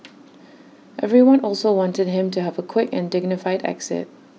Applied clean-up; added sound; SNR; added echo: none; none; none; none.